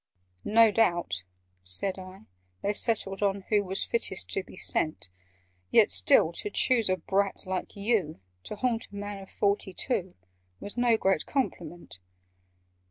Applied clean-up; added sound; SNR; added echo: none; none; none; none.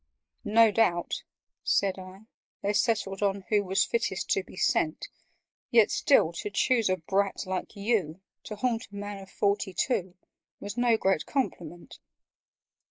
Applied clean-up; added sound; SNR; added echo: neural mask model Resemble Enhance denoiser.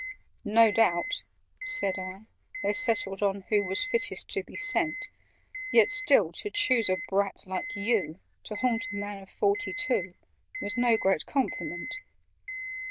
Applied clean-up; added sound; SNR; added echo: neural diffusion model UNIVERSE++.